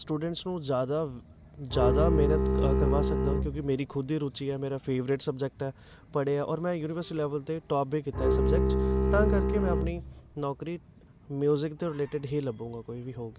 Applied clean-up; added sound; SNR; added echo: none; Bowed string instrument; -5 dB; none.